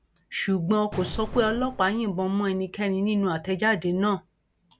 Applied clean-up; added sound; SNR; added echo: none; Explosion; 14 dB; none.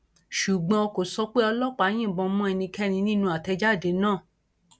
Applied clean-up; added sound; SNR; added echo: none; none; none; none.